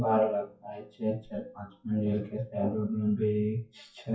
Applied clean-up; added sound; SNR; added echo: classical method WPE with log-MMSE.